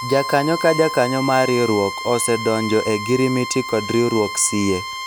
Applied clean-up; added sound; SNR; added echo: none; Bowed string instrument; 8 dB; none.